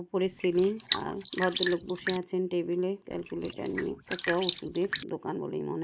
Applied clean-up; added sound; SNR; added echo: neural mask model Resemble Enhance denoiser.